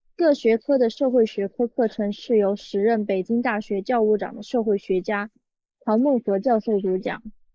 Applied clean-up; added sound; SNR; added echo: neural mask model Resemble Enhance denoiser.